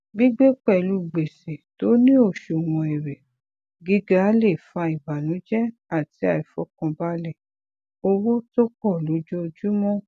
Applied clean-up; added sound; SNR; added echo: none; none; none; none.